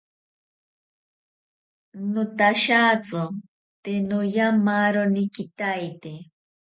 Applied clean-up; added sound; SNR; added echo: none; none; none; none.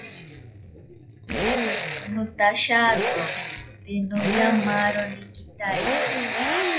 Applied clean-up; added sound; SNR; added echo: classical method log-MMSE.